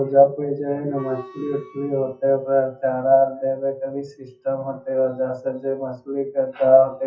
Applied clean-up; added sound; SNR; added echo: classical method WPE with log-MMSE.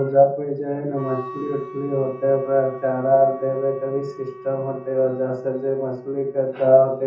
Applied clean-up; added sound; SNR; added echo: none; Wind instrument, woodwind instrument; 17 dB; reverberation time 0.6 s.